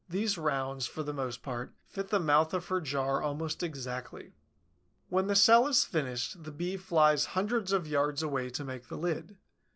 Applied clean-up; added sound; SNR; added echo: none; none; none; none.